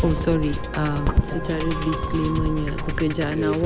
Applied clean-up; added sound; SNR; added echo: none; Musical instrument; 1 dB; none.